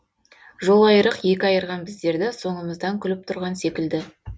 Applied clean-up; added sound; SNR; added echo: none; none; none; none.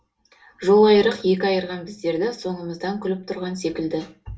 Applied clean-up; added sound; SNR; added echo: none; none; none; reverberation time 0.3 s.